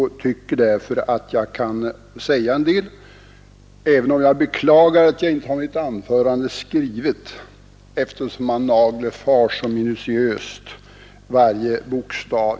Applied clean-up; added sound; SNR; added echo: none; none; none; none.